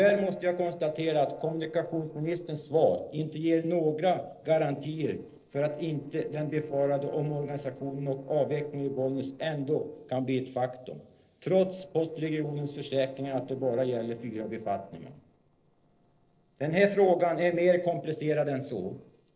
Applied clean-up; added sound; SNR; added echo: neural separator model SepFormer DNS4.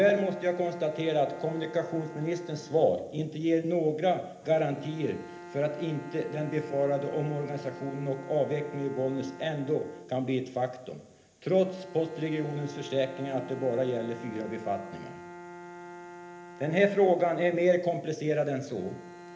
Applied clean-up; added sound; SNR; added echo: none; Bowed string instrument; 16 dB; reverberation time 0.8 s.